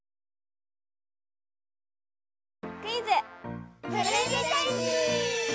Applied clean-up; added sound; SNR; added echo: none; none; none; none.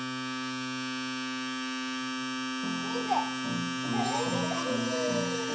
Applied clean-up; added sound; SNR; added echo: none; Domestic sounds, home sounds; -1 dB; reverberation time 0.6 s.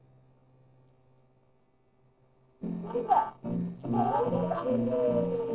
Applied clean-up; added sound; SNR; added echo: neural separator model SepFormer DNS4.